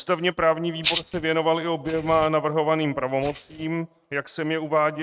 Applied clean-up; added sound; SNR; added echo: neural mask model RNNoise.